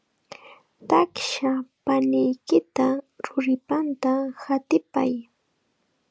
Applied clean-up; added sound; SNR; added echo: none; none; none; none.